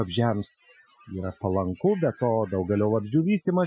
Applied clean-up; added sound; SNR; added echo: classical method Wiener filter.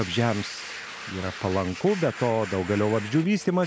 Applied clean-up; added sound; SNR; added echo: none; Domestic sounds, home sounds; 13 dB; none.